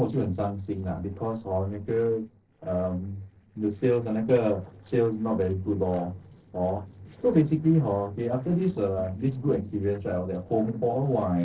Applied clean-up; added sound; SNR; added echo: neural separator model SepFormer DNS4.